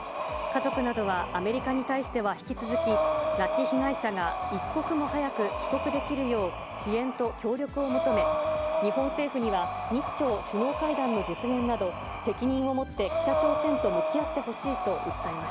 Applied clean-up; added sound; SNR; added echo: none; Breathing; 1 dB; none.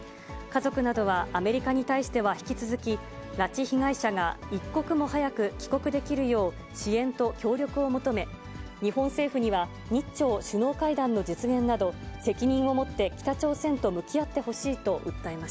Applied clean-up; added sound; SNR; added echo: none; none; none; none.